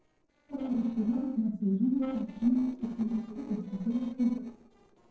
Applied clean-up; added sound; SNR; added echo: neural separator model SepFormer DNS4.